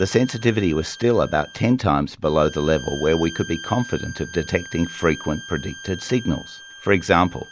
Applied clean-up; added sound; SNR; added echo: none; Bowed string instrument; 17 dB; none.